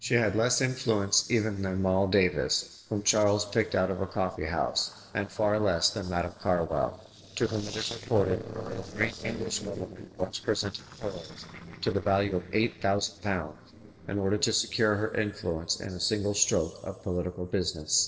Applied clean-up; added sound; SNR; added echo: neural separator model SepFormer DNS4.